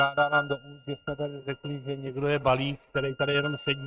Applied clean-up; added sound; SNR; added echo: neural mask model RNNoise.